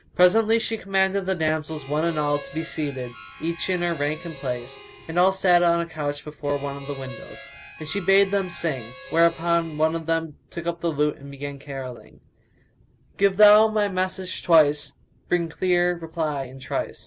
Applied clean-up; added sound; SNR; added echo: none; Harmonica; 16 dB; none.